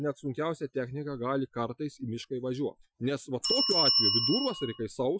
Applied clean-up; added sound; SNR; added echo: classical method Wiener filter.